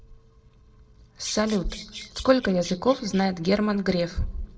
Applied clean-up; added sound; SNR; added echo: neural separator model SepFormer DNS4.